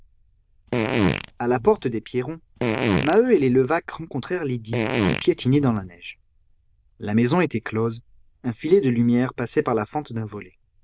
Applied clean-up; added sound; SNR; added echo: neural diffusion model UNIVERSE++.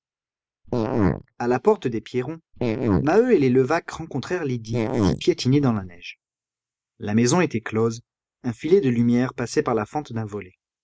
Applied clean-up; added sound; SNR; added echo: neural mask model Resemble Enhance denoiser.